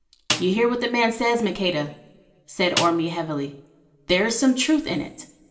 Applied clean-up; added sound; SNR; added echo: none; Snare drum; 9 dB; reverberation time 1.4 s.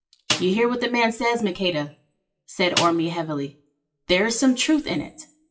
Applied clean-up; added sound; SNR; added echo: classical method WPE with log-MMSE.